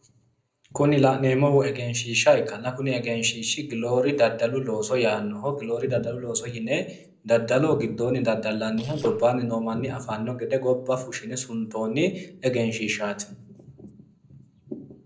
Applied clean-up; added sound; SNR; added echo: neural separator model SepFormer DNS4.